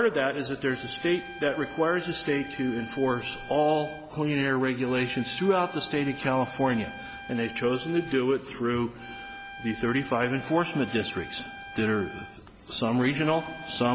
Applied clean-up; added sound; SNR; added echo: none; Trumpet; 15 dB; none.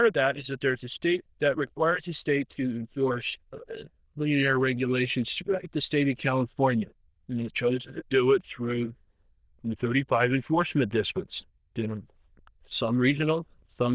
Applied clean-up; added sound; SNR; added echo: neural diffusion model UNIVERSE++.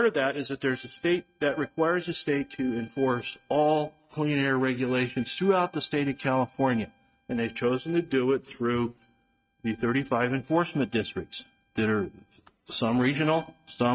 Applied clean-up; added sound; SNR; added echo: neural mask model RNNoise.